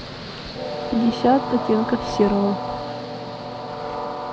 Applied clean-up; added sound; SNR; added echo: none; Train; 5 dB; none.